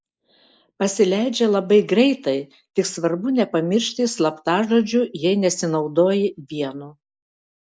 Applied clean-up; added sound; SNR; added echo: neural mask model Resemble Enhance denoiser.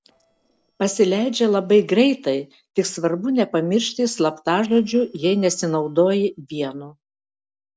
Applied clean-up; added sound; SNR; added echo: neural separator model SepFormer DNS4.